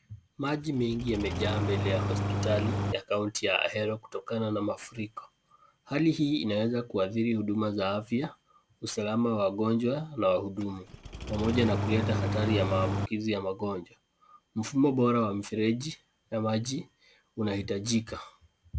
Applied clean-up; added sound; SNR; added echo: none; Engine starting; 1 dB; none.